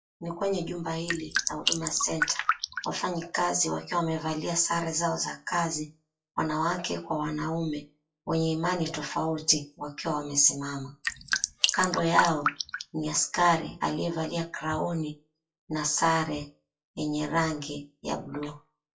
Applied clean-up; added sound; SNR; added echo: classical method WPE with log-MMSE.